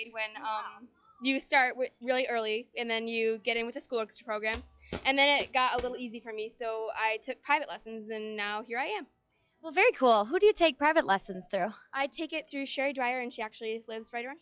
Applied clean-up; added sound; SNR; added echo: classical method log-MMSE.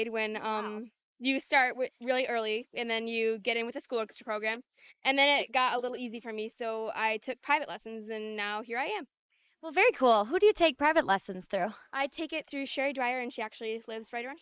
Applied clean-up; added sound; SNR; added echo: neural mask model Resemble Enhance denoiser.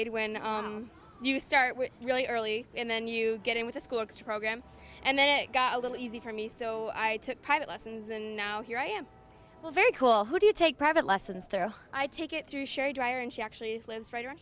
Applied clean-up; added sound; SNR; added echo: none; none; none; none.